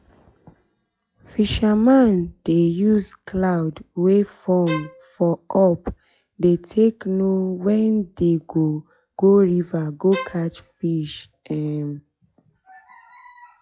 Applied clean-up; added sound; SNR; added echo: classical method log-MMSE.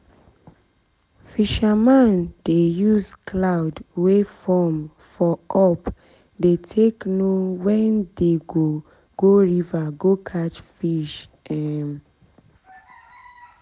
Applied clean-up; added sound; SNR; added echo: none; none; none; none.